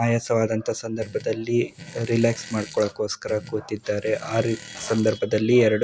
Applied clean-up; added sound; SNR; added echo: none; Fart; 18 dB; none.